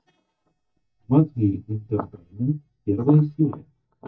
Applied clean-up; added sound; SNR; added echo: neural mask model DeepFilterNet 3.